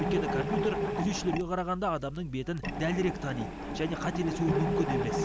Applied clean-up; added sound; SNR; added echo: none; Mechanisms; 1 dB; none.